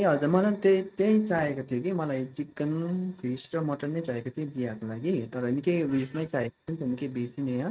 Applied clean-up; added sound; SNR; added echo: neural mask model RNNoise.